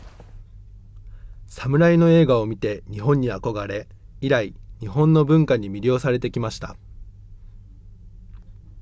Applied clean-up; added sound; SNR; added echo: none; none; none; none.